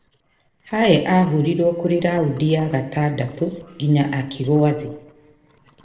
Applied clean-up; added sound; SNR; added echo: neural separator model SepFormer DNS4.